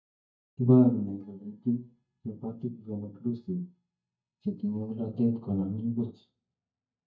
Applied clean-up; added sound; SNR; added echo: neural mask model DeepFilterNet 3.